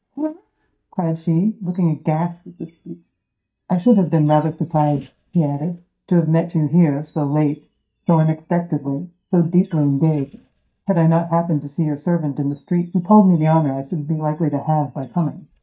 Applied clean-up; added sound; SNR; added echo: neural mask model DeepFilterNet 3.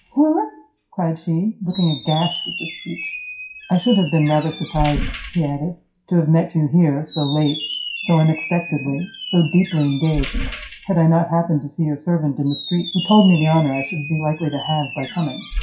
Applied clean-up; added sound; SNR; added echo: classical method WPE with log-MMSE.